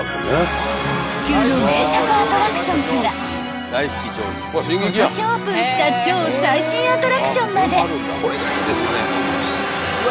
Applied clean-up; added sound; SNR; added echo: none; none; none; none.